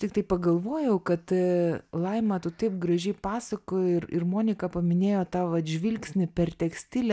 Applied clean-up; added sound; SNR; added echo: none; none; none; none.